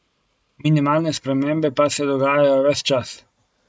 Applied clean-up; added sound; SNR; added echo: none; none; none; none.